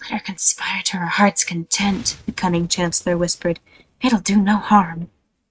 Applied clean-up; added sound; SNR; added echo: neural mask model RNNoise.